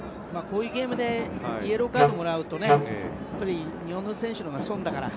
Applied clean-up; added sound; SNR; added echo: none; Wind instrument, woodwind instrument; -5 dB; none.